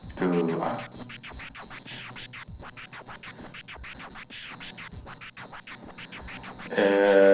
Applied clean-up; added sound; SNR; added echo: none; Scratching (performance technique); 15 dB; reverberation time 0.6 s.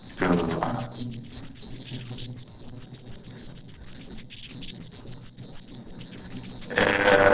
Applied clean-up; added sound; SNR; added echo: neural separator model SepFormer DNS4.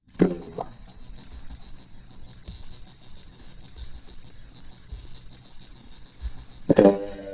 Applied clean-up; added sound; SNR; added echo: neural mask model DeepFilterNet 3.